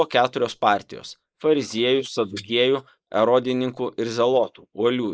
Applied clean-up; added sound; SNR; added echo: neural mask model Resemble Enhance denoiser.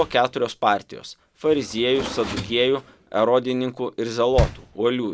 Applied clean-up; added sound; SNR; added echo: none; Door; 10 dB; none.